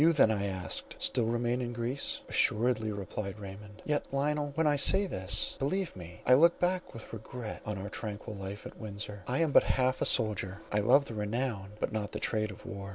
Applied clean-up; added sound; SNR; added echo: none; none; none; none.